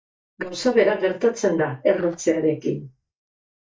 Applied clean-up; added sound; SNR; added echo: neural mask model DeepFilterNet 3.